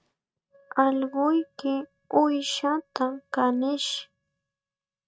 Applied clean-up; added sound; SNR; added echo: neural mask model RNNoise.